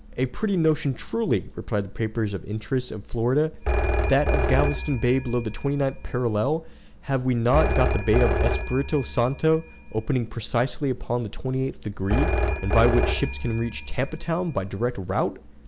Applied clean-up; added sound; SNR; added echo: none; Telephone; 1 dB; none.